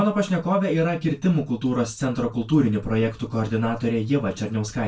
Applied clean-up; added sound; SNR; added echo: none; none; none; reverberation time 0.2 s.